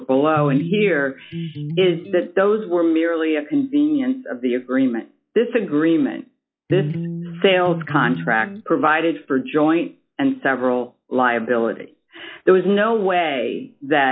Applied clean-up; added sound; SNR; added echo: classical method log-MMSE.